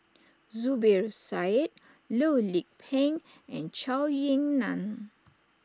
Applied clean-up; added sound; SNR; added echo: none; none; none; none.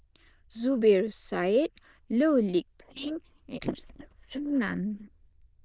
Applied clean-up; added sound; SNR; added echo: neural diffusion model UNIVERSE++.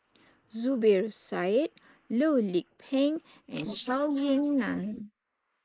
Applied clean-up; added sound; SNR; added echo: neural mask model Resemble Enhance denoiser.